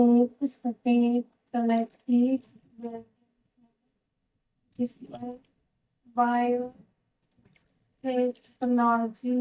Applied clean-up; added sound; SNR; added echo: neural mask model DeepFilterNet 3.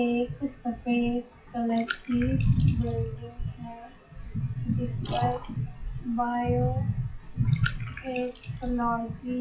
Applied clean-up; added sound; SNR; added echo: classical method WPE with log-MMSE.